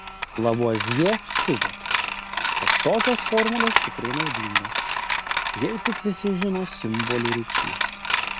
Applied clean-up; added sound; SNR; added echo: none; Coin (dropping); -2 dB; none.